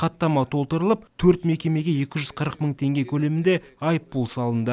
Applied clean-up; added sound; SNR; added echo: none; none; none; none.